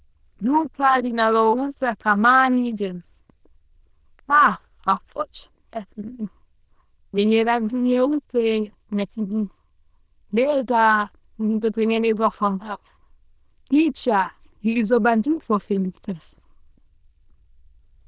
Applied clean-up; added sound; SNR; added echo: neural diffusion model UNIVERSE++.